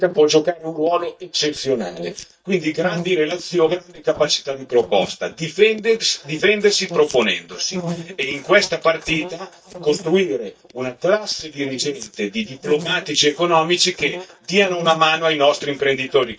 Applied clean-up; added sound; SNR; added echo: neural mask model DeepFilterNet 3.